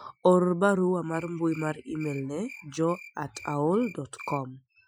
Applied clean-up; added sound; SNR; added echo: classical method Wiener filter.